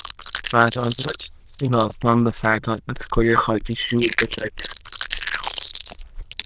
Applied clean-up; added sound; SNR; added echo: neural diffusion model UNIVERSE++.